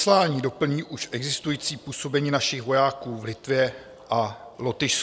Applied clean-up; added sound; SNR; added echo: none; none; none; none.